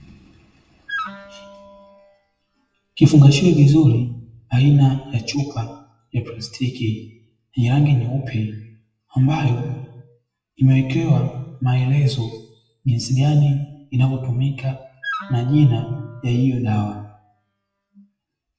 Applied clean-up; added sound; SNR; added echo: classical method WPE with log-MMSE.